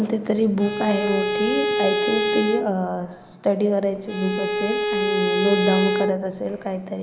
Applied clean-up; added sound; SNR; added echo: none; Bowed string instrument; 1 dB; none.